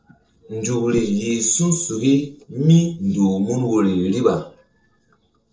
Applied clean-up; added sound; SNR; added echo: neural separator model SepFormer DNS4.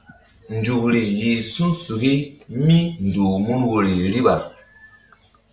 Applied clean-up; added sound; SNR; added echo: none; none; none; none.